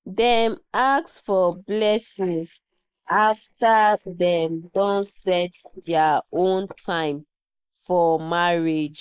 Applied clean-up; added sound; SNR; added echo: neural mask model Resemble Enhance denoiser.